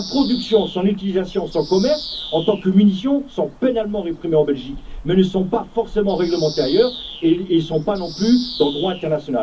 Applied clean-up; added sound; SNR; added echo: none; Bird vocalization, bird call, bird song; 15 dB; reverberation time 0.3 s.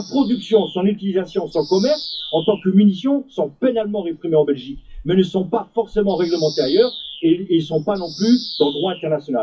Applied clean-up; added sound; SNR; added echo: classical method WPE with log-MMSE.